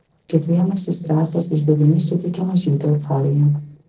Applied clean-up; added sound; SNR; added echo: neural separator model SepFormer DNS4.